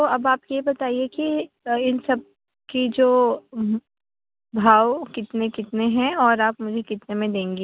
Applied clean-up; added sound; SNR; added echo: none; none; none; none.